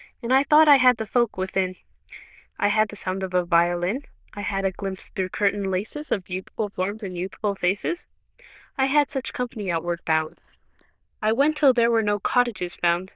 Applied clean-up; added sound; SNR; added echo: neural diffusion model UNIVERSE++.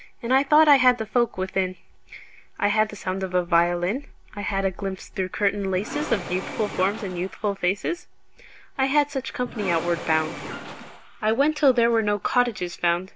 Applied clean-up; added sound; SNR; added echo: none; Engine / Mechanisms; 12 dB; none.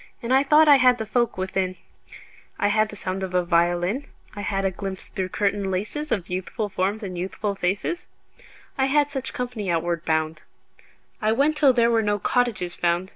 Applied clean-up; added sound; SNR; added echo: none; none; none; none.